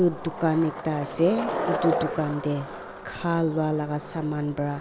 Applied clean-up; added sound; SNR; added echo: none; Skateboard; 7 dB; none.